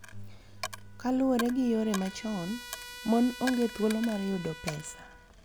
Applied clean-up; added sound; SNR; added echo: none; Trumpet + Coin (dropping); 12 dB; none.